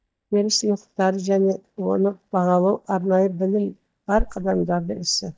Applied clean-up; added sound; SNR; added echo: neural mask model DeepFilterNet 3.